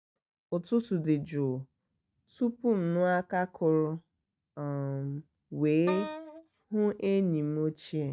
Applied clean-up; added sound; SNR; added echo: neural mask model RNNoise.